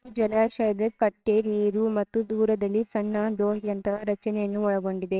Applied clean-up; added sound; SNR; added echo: neural separator model SepFormer WHAMR!.